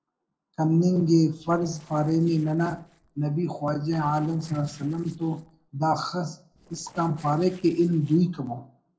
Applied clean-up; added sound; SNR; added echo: neural separator model SepFormer DNS4.